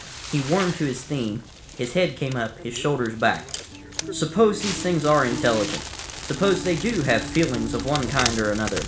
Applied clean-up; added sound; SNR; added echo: none; Crackle; 9 dB; reverberation time 0.4 s.